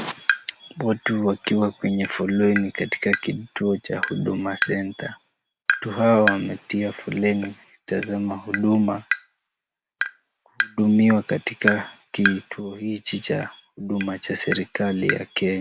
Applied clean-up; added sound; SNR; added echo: none; Tap; 7 dB; none.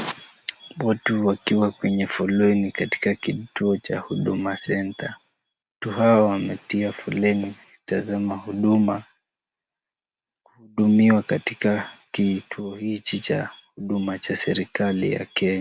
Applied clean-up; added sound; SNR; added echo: none; none; none; none.